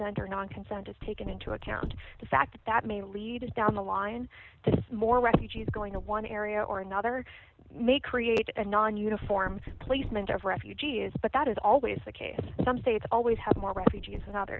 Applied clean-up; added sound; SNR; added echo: none; Knock; 16 dB; none.